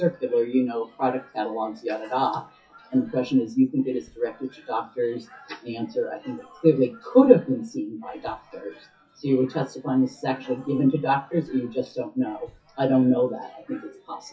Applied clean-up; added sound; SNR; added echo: classical method WPE with log-MMSE.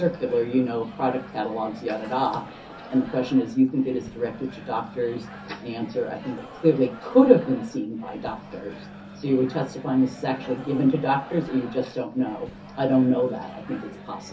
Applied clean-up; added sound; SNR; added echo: none; Microwave oven; 17 dB; reverberation time 0.3 s.